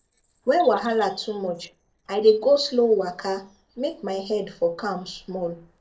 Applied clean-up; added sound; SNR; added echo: neural separator model SepFormer DNS4.